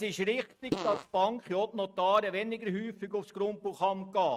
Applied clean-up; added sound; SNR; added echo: neural mask model RNNoise.